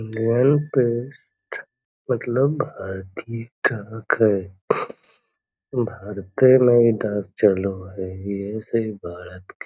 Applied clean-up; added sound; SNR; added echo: neural mask model RNNoise.